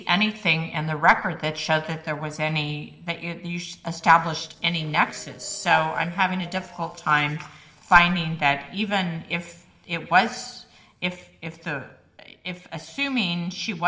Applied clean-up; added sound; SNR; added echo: neural separator model SepFormer DNS4.